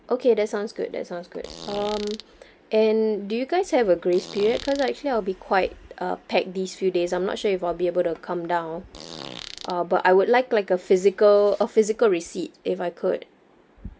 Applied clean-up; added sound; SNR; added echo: none; Fart; 16 dB; none.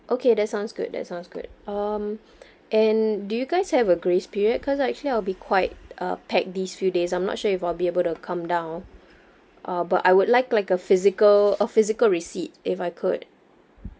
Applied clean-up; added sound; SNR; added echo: none; none; none; none.